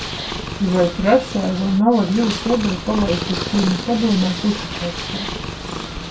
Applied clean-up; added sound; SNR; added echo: none; Purr; 7 dB; reverberation time 0.1 s.